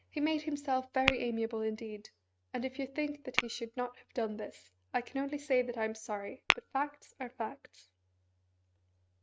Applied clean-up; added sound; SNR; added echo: neural mask model RNNoise.